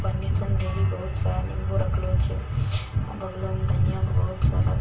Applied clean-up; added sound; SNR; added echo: none; Bell; 11 dB; reverberation time 0.2 s.